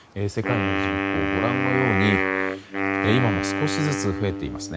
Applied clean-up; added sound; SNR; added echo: none; Wind instrument, woodwind instrument; -1 dB; none.